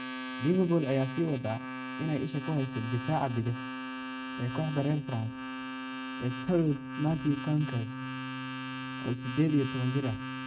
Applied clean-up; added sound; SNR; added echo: neural mask model RNNoise.